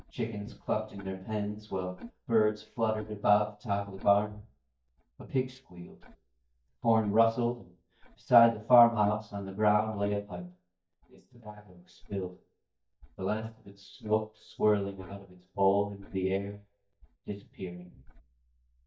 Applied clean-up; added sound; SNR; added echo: neural mask model DeepFilterNet 3.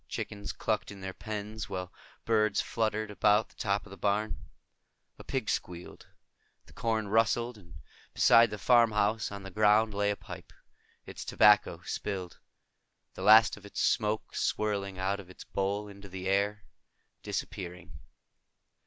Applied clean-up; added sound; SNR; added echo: none; none; none; none.